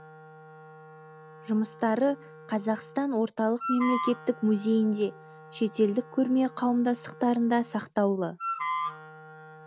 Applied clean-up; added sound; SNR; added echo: none; Wind instrument, woodwind instrument; 11 dB; none.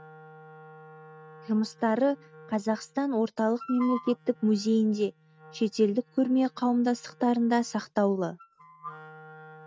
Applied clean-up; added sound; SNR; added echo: neural mask model RNNoise.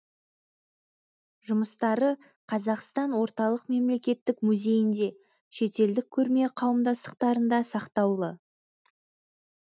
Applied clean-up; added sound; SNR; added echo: none; none; none; none.